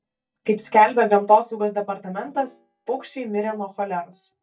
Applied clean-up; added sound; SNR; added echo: neural mask model DeepFilterNet 3.